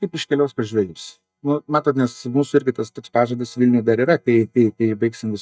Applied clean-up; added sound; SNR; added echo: neural mask model DeepFilterNet 3.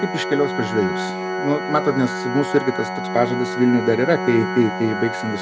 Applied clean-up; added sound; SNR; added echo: none; Organ; 5 dB; none.